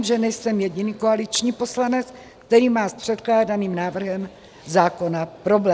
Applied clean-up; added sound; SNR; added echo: none; none; none; none.